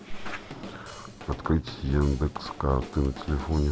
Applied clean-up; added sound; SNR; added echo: none; Drum kit; 14 dB; none.